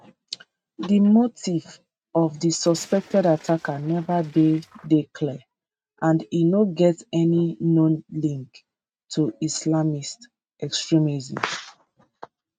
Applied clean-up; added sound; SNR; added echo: neural mask model RNNoise.